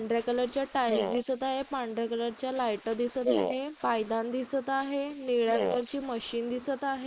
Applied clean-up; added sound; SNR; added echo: neural mask model Resemble Enhance denoiser.